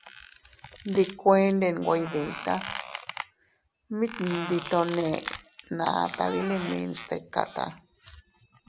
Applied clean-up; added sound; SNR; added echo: none; Squeak; 13 dB; none.